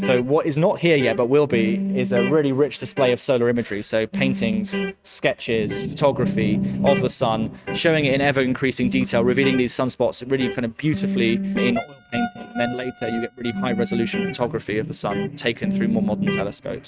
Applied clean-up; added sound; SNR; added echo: neural mask model RNNoise.